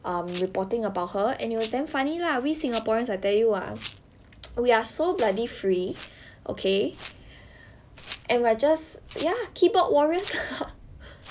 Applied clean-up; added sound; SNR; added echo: none; Rattle; 19 dB; none.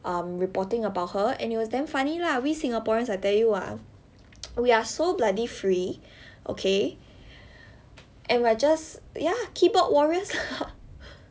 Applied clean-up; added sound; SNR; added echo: none; none; none; none.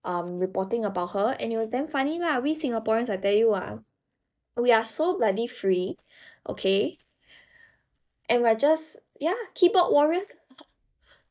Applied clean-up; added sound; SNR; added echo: neural mask model DeepFilterNet 3.